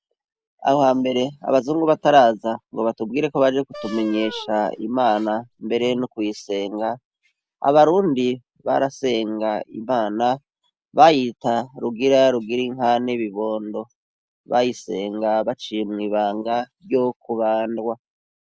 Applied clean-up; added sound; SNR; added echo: none; Wind instrument, woodwind instrument; 17 dB; none.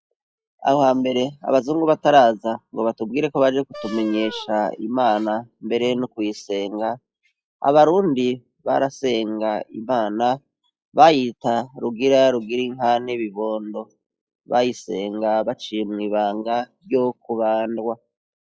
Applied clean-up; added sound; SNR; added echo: classical method log-MMSE.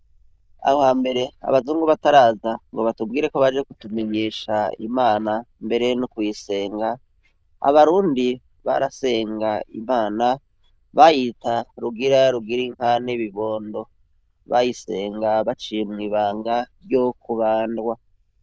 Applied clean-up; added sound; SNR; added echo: neural diffusion model UNIVERSE++.